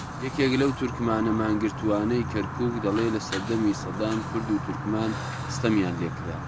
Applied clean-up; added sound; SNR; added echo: none; Fire; 6 dB; none.